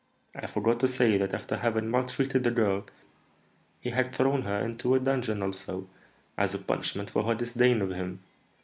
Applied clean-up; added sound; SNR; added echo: none; none; none; none.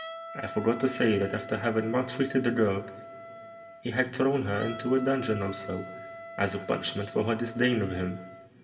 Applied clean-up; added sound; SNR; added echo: none; Wind instrument, woodwind instrument; 14 dB; reverberation time 1.9 s.